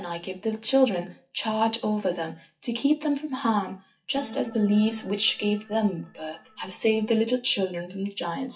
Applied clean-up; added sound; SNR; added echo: classical method WPE with log-MMSE.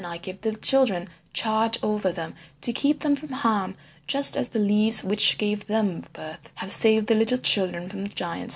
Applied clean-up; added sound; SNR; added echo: none; none; none; none.